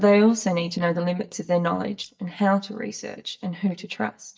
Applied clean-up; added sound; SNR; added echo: neural mask model DeepFilterNet 3.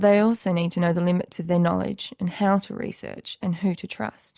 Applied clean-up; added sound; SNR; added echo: none; none; none; none.